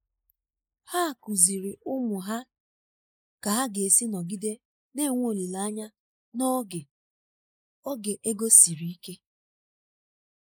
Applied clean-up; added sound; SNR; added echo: neural mask model Resemble Enhance denoiser.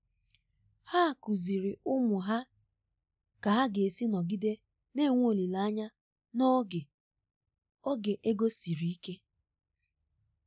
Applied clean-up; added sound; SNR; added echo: none; none; none; none.